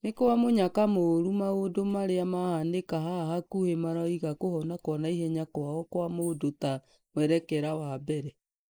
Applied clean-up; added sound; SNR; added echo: neural mask model Resemble Enhance denoiser.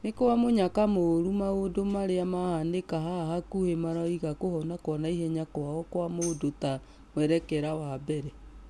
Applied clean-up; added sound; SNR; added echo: none; Tambourine; 17 dB; none.